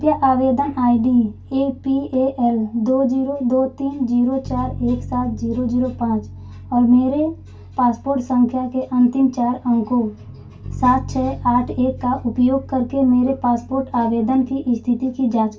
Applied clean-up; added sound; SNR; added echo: none; Bass guitar; 16 dB; reverberation time 0.2 s.